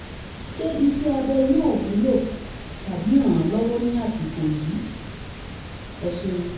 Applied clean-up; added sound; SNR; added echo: none; Water; 12 dB; reverberation time 0.9 s.